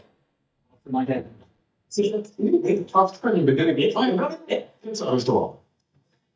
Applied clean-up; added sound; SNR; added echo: neural mask model DeepFilterNet 3.